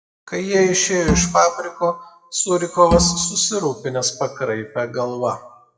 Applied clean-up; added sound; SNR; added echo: classical method WPE with log-MMSE.